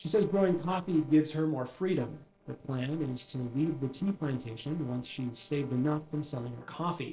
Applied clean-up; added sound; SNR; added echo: neural separator model SepFormer DNS4.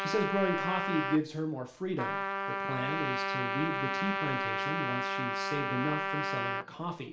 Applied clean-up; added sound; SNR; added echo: none; Trumpet; -1 dB; reverberation time 0.4 s.